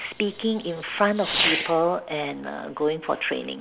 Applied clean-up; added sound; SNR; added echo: none; Fireworks; 6 dB; none.